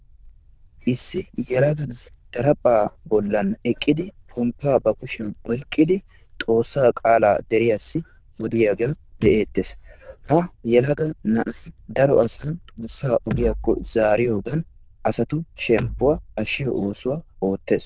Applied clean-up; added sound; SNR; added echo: neural diffusion model UNIVERSE++.